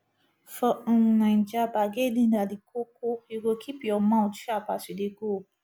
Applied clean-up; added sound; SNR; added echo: none; none; none; none.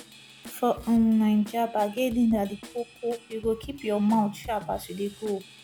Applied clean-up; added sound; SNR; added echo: none; Drum / Drum kit; 19 dB; none.